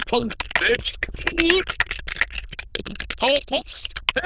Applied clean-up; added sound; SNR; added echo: neural diffusion model UNIVERSE++.